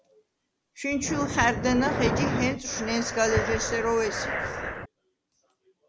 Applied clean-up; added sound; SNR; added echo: none; Breathing; 2 dB; none.